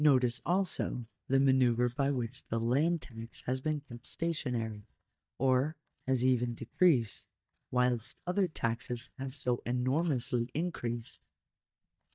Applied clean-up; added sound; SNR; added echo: neural mask model DeepFilterNet 3.